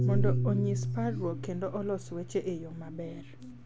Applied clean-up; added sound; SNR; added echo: none; Piano; 0 dB; none.